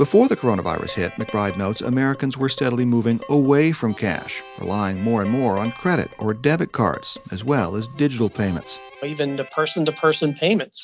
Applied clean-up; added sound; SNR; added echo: none; Harmonica + Dishes, pots, and pans; 19 dB; none.